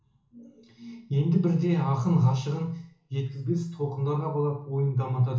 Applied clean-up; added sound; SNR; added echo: none; none; none; reverberation time 0.8 s.